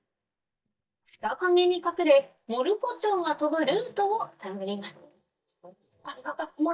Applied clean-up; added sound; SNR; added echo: neural mask model DeepFilterNet 3.